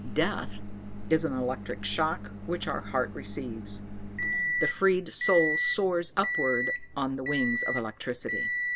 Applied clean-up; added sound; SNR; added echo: none; Microwave oven; 3 dB; none.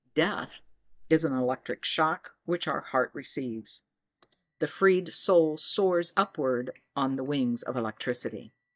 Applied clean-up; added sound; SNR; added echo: neural mask model DeepFilterNet 3.